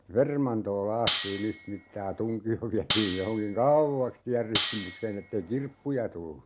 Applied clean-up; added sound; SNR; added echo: none; Cutlery, silverware; -4 dB; none.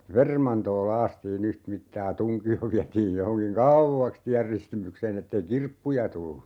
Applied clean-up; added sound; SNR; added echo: none; none; none; none.